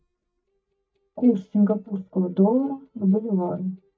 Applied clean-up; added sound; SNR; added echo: neural mask model DeepFilterNet 3.